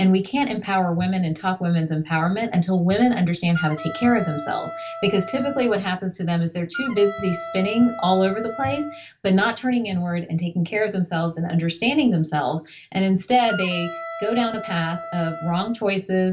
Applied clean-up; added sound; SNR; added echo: none; Wind instrument, woodwind instrument; 12 dB; reverberation time 0.2 s.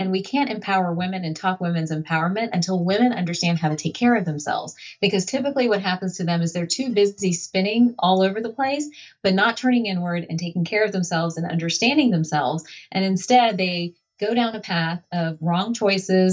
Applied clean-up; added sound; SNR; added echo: neural mask model DeepFilterNet 3.